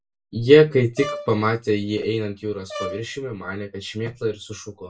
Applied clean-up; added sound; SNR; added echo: none; Brass instrument; 13 dB; reverberation time 0.1 s.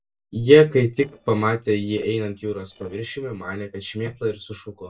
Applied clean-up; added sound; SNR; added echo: neural separator model SepFormer DNS4.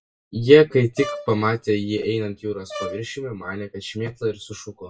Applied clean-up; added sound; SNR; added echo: classical method WPE with log-MMSE.